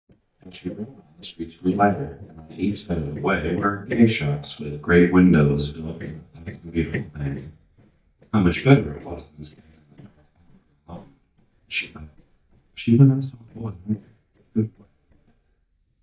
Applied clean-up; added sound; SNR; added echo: neural mask model DeepFilterNet 3.